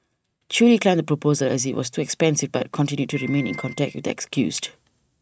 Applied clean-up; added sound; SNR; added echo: neural mask model RNNoise.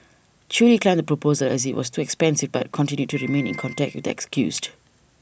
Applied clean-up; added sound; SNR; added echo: none; Piano; 14 dB; none.